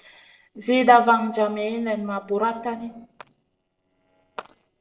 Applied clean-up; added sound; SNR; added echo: neural separator model SepFormer DNS4.